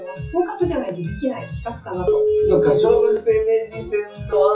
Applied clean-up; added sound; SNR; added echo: classical method WPE with log-MMSE.